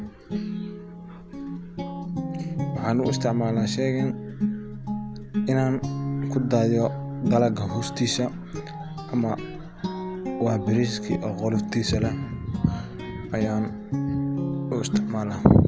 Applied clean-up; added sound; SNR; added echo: none; Guitar; 3 dB; none.